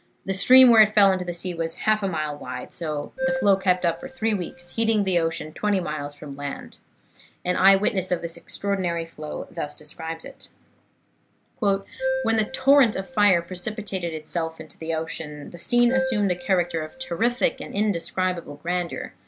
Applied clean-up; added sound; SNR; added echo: none; Keyboard (musical); 8 dB; none.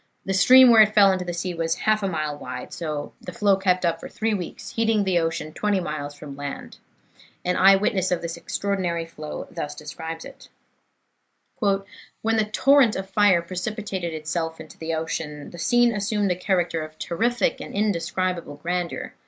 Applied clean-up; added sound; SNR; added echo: neural mask model Resemble Enhance denoiser.